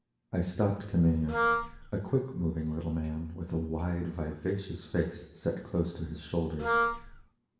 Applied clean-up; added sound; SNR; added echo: none; Wind instrument, woodwind instrument; -1 dB; reverberation time 0.8 s.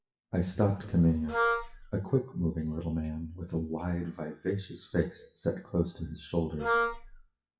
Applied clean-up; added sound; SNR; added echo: classical method WPE with log-MMSE.